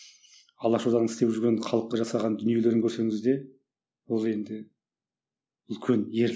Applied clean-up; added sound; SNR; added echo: none; none; none; none.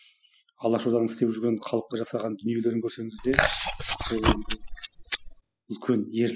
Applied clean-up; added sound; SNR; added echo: classical method spectral subtraction.